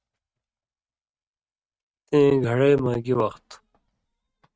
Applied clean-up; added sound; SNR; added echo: neural mask model RNNoise.